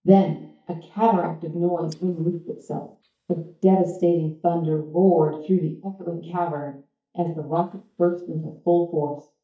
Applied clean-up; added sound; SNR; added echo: neural mask model DeepFilterNet 3.